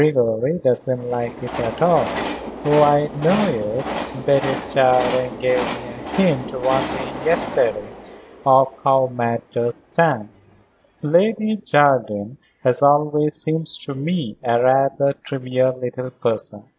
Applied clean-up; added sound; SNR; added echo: none; Train; 11 dB; none.